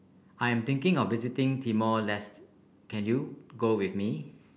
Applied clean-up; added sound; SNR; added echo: none; none; none; none.